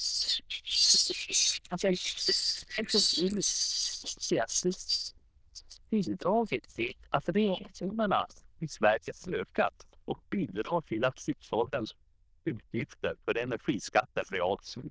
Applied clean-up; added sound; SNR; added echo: neural diffusion model UNIVERSE++.